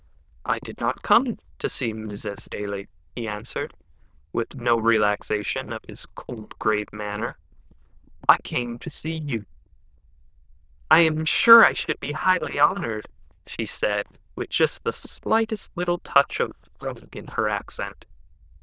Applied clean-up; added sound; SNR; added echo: neural diffusion model UNIVERSE++.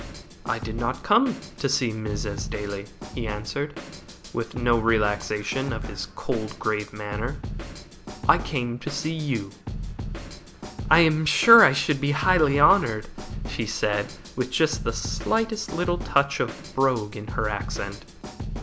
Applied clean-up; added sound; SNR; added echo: none; Drum kit; 9 dB; none.